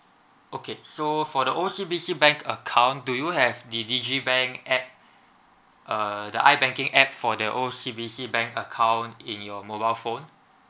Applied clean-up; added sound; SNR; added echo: none; none; none; none.